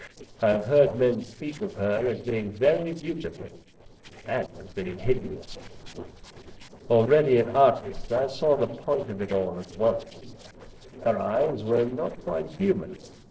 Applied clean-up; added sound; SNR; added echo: neural separator model SepFormer DNS4.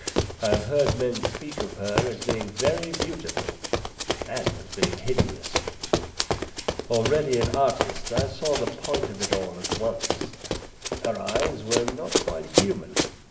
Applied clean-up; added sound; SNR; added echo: none; Run; -1 dB; reverberation time 1.4 s.